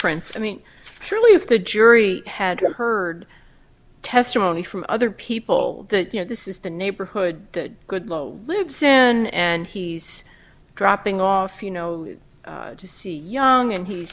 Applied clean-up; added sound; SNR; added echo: none; none; none; none.